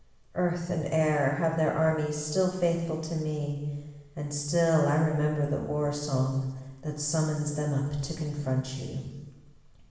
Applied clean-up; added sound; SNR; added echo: none; none; none; reverberation time 1.2 s.